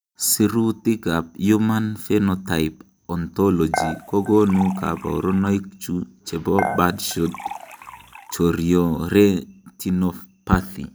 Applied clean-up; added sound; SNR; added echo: none; Dishes, pots, and pans / Chink, clink; 10 dB; none.